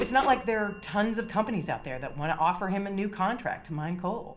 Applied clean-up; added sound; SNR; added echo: none; Bird vocalization, bird call, bird song / Telephone; 16 dB; reverberation time 0.7 s.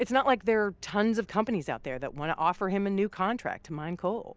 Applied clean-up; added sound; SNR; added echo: none; none; none; none.